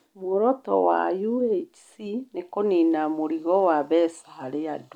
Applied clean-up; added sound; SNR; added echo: none; none; none; none.